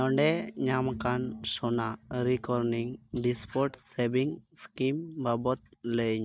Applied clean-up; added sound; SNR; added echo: neural mask model DeepFilterNet 3.